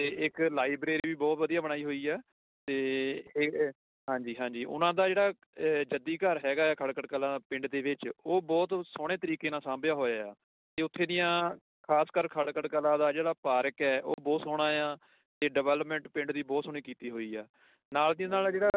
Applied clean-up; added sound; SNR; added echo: none; none; none; none.